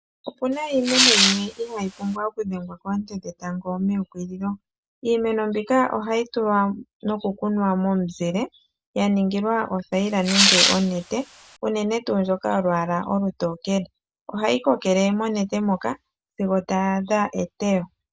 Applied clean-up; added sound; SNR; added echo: none; Tearing; -1 dB; none.